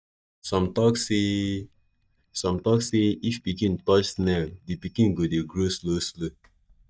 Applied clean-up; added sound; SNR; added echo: neural mask model DeepFilterNet 3.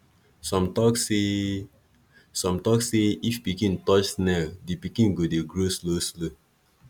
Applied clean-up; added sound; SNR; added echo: none; none; none; none.